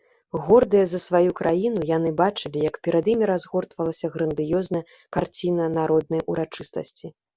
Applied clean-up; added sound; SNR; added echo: none; none; none; none.